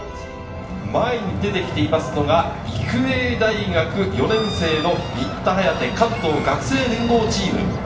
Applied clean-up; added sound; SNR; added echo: none; Bird / Fowl; 13 dB; reverberation time 0.8 s.